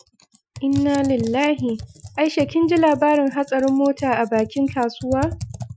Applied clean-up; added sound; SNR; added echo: classical method Wiener filter.